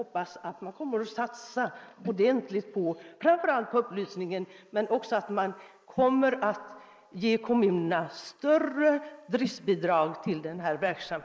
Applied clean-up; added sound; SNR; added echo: neural mask model Resemble Enhance denoiser.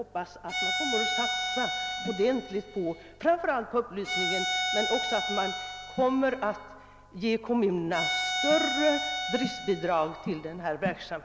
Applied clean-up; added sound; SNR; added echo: none; Bowed string instrument; 3 dB; none.